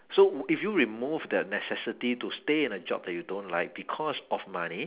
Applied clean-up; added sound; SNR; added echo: none; none; none; none.